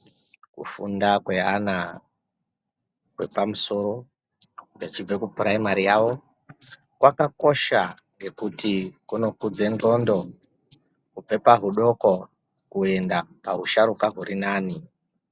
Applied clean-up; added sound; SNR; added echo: none; none; none; none.